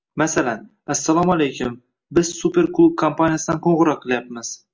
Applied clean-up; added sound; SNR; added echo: none; none; none; none.